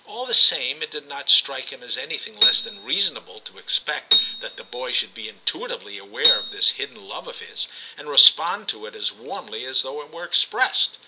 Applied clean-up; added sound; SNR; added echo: none; Piano; -2 dB; none.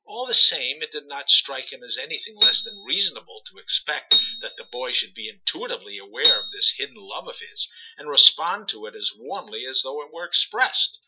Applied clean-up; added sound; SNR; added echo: classical method Wiener filter.